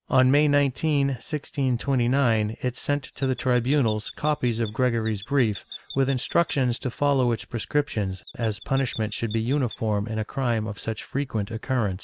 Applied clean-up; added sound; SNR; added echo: none; Chirp, tweet; 13 dB; none.